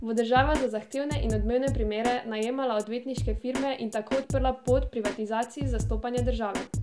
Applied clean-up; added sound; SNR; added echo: none; Drum kit; 4 dB; none.